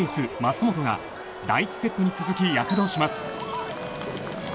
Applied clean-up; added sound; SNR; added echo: none; Bowed string instrument; 14 dB; none.